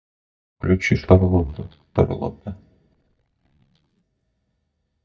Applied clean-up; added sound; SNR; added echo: neural mask model DeepFilterNet 3.